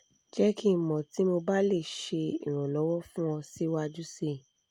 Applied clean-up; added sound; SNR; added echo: none; none; none; none.